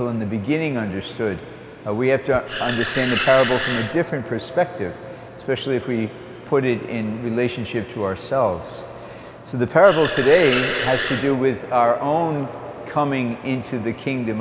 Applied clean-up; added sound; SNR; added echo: none; Animal; 5 dB; none.